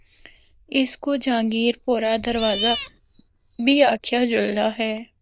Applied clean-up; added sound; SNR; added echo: neural diffusion model UNIVERSE++.